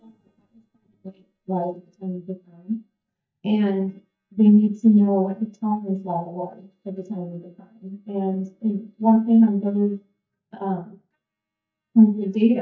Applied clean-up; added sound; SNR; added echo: neural mask model DeepFilterNet 3.